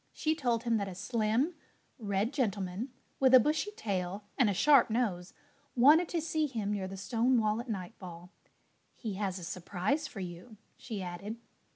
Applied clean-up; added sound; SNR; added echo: none; none; none; none.